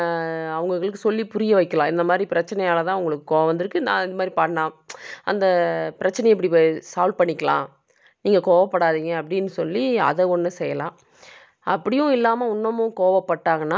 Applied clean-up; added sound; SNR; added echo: none; none; none; none.